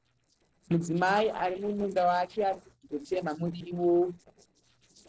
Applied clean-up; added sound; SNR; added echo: neural separator model SepFormer DNS4.